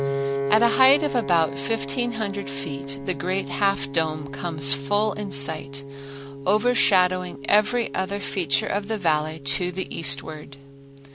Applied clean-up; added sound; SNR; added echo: none; Piano; 8 dB; none.